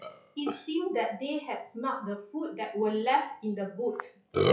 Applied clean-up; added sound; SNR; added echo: classical method log-MMSE.